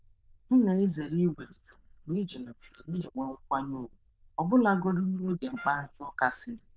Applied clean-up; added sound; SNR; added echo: neural diffusion model UNIVERSE++.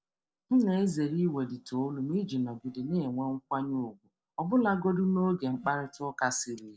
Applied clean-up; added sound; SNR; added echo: neural separator model SepFormer DNS4.